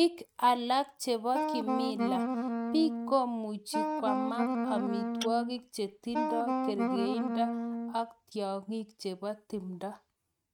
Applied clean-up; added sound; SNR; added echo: neural mask model RNNoise.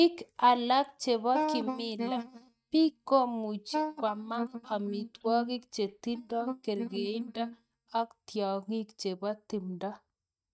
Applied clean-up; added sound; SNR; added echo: neural mask model DeepFilterNet 3.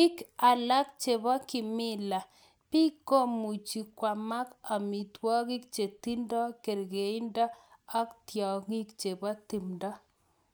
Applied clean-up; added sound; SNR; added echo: none; none; none; none.